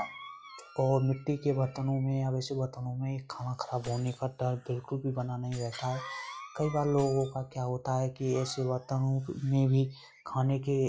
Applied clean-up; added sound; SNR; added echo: classical method log-MMSE.